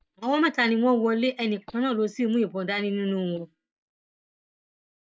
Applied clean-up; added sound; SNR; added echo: neural mask model DeepFilterNet 3.